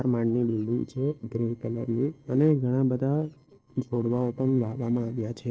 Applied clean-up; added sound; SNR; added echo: neural separator model SepFormer DNS4.